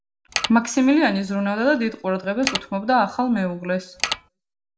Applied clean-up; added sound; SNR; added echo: none; Mechanisms; 4 dB; reverberation time 0.5 s.